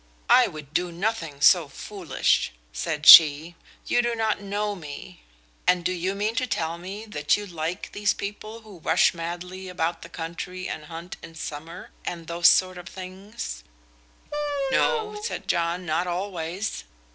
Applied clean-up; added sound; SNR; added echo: none; Wind instrument, woodwind instrument; 3 dB; none.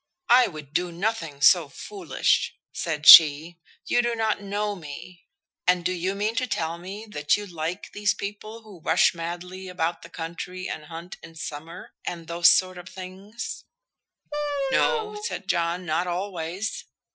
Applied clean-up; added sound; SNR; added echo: classical method Wiener filter.